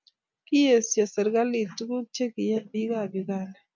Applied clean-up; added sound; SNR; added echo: none; none; none; none.